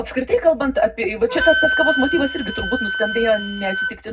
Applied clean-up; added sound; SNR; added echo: none; Wind instrument, woodwind instrument; 4 dB; reverberation time 0.3 s.